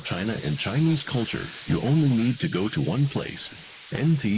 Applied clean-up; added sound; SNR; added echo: neural mask model Resemble Enhance denoiser.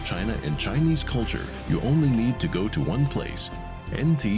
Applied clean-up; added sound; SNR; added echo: none; none; none; none.